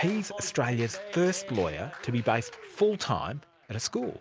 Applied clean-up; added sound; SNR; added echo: none; none; none; none.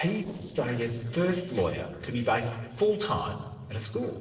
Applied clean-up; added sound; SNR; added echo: neural separator model SepFormer DNS4.